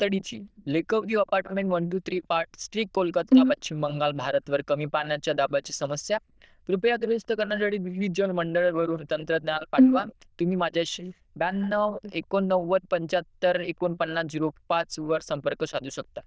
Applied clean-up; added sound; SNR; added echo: neural diffusion model UNIVERSE++.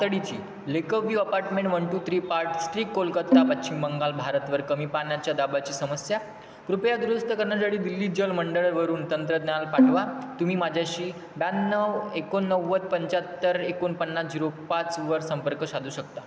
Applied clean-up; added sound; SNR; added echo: none; Bowed string instrument; -1 dB; none.